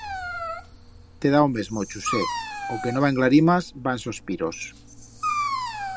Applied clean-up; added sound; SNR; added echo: none; Dog; 8 dB; none.